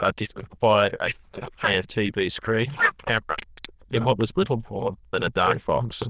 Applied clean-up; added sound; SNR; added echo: neural diffusion model UNIVERSE++.